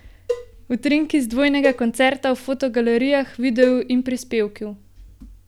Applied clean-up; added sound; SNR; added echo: none; Cowbell; 12 dB; none.